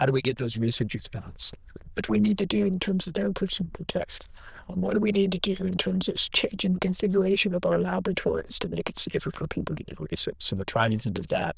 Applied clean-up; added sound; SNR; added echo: neural diffusion model UNIVERSE++.